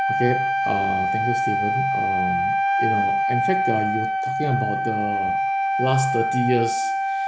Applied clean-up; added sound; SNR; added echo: none; Wind instrument, woodwind instrument; -4 dB; none.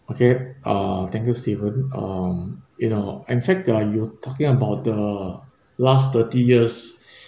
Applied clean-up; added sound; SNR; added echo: none; none; none; none.